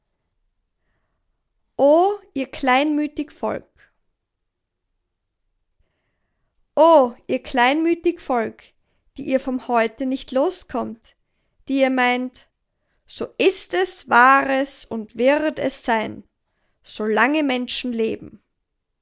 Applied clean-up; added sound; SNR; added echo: none; none; none; none.